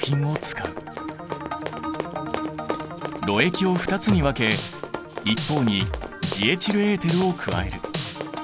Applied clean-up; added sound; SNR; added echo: none; Run; 11 dB; none.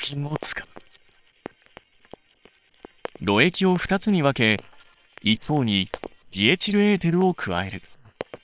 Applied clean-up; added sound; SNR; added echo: neural separator model SepFormer WHAM!.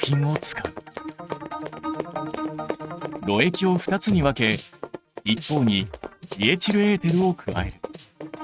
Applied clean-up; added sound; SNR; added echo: neural mask model RNNoise.